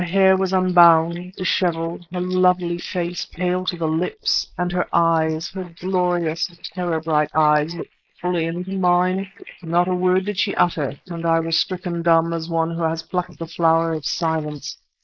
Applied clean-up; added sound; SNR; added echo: neural mask model Resemble Enhance denoiser.